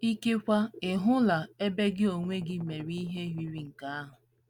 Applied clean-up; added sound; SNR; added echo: none; Strum; 19 dB; none.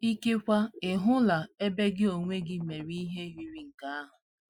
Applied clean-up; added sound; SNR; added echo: classical method Wiener filter.